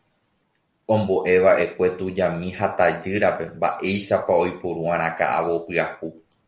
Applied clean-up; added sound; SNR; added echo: none; none; none; none.